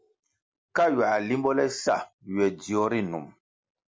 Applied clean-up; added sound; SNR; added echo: none; none; none; none.